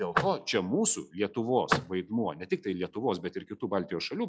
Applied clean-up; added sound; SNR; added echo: classical method log-MMSE.